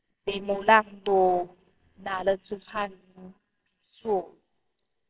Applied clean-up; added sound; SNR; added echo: neural separator model SepFormer WHAMR!.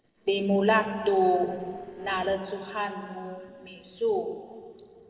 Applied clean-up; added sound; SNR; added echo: neural separator model SepFormer DNS4.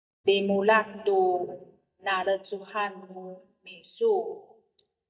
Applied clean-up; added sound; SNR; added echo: neural mask model DeepFilterNet 3.